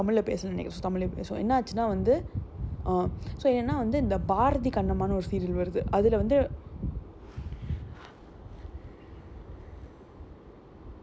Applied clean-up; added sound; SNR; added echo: none; none; none; none.